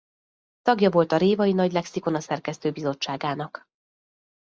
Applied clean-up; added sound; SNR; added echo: none; none; none; none.